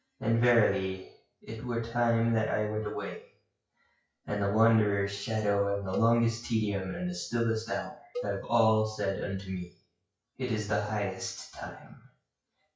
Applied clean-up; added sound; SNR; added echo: classical method WPE with log-MMSE.